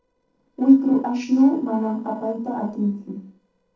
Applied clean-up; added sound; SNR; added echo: neural separator model SepFormer DNS4.